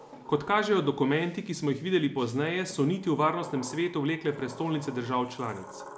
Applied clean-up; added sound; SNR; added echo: none; Sliding door; 19 dB; none.